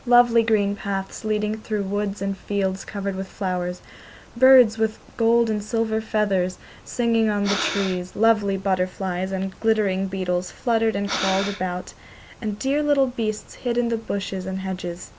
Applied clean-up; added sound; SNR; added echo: none; Breathing; 7 dB; none.